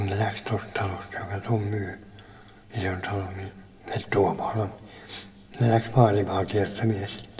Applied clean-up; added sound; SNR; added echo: none; none; none; reverberation time 1.0 s.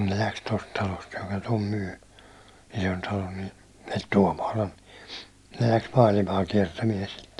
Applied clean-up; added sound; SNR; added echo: none; none; none; none.